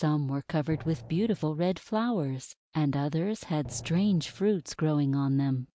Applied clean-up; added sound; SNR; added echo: none; Drum; 17 dB; none.